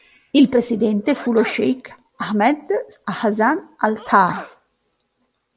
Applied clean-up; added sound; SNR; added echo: none; Sneeze; 20 dB; none.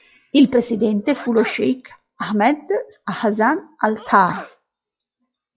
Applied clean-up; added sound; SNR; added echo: classical method log-MMSE.